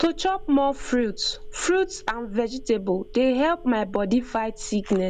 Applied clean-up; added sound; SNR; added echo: none; Telephone; 15 dB; none.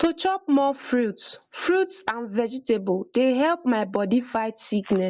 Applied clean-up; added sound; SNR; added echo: none; none; none; none.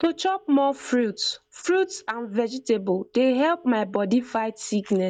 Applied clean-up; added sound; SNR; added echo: neural mask model DeepFilterNet 3.